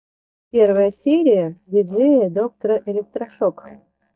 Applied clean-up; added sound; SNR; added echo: neural mask model DeepFilterNet 3.